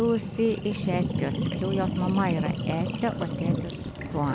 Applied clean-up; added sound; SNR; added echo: none; Sink (filling or washing); 1 dB; none.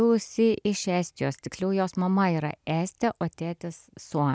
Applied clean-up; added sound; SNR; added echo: none; none; none; none.